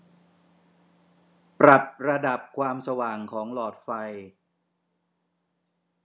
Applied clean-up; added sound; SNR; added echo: none; none; none; none.